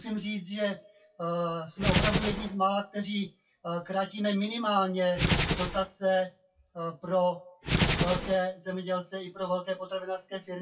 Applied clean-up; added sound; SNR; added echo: classical method WPE with log-MMSE.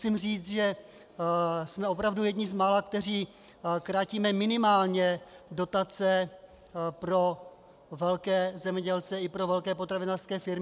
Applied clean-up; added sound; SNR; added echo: none; none; none; none.